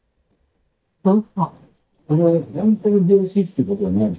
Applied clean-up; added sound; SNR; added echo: neural mask model DeepFilterNet 3.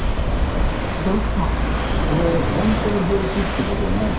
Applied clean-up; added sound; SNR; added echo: none; Walk, footsteps / Waves, surf / Wind; -4 dB; reverberation time 0.5 s.